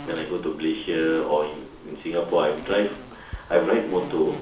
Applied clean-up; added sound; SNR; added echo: none; Insect; 16 dB; reverberation time 0.7 s.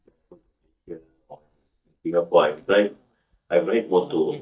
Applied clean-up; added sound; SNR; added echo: neural mask model DeepFilterNet 3.